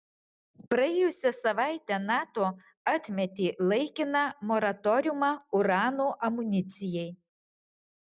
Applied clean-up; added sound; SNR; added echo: none; none; none; none.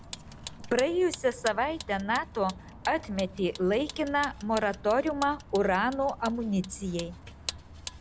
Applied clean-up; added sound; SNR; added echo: none; Vehicle; 14 dB; none.